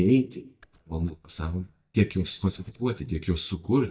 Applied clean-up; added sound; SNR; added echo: neural mask model DeepFilterNet 3.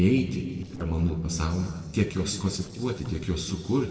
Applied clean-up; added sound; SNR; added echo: neural separator model SepFormer DNS4.